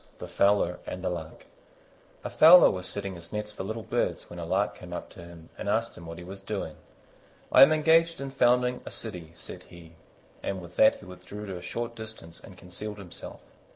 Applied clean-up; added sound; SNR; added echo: neural mask model Resemble Enhance denoiser.